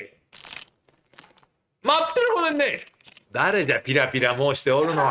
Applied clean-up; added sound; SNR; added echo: neural mask model RNNoise.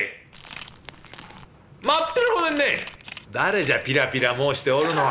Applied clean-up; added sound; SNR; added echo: none; Camera + Crumpling, crinkling / Crackle; 19 dB; none.